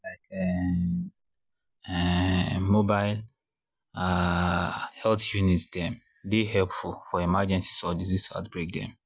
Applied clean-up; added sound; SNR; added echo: none; none; none; none.